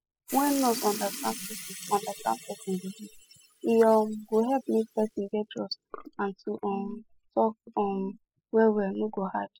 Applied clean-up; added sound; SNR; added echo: classical method spectral subtraction.